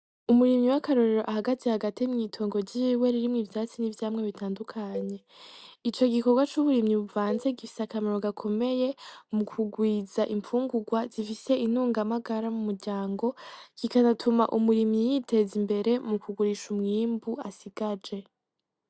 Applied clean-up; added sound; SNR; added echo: neural mask model DeepFilterNet 3.